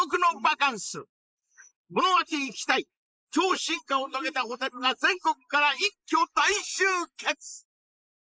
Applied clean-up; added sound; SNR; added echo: neural mask model Resemble Enhance denoiser.